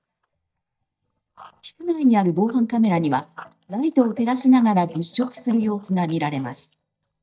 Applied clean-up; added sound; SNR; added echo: neural mask model DeepFilterNet 3.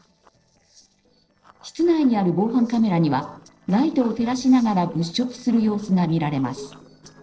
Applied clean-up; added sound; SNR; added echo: neural separator model SepFormer DNS4.